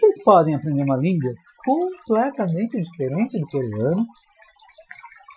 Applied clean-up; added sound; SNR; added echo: classical method Wiener filter.